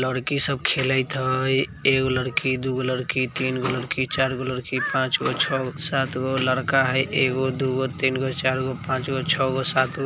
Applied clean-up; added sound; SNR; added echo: none; none; none; none.